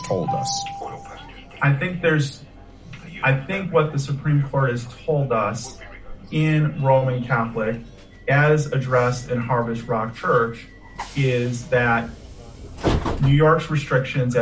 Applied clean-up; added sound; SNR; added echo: none; Train; 12 dB; none.